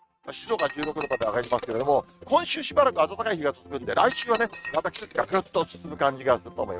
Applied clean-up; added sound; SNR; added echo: neural mask model RNNoise.